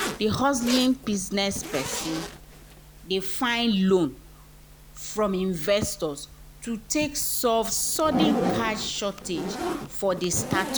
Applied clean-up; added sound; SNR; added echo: none; Zipper (clothing); 7 dB; none.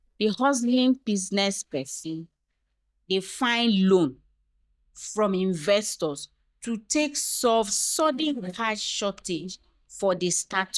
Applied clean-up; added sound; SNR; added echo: neural mask model DeepFilterNet 3.